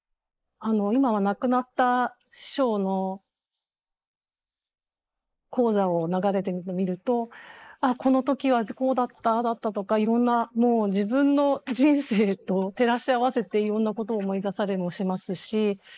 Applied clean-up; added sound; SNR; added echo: neural mask model Resemble Enhance denoiser.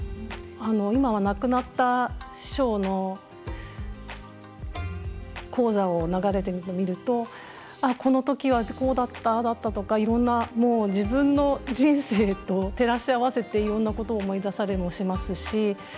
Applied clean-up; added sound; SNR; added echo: none; none; none; none.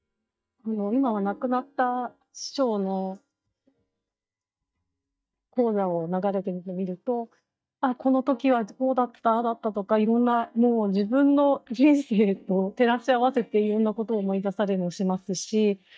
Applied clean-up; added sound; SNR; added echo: neural mask model DeepFilterNet 3.